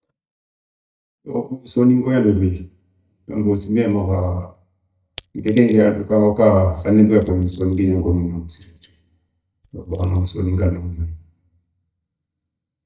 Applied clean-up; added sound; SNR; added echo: neural mask model DeepFilterNet 3.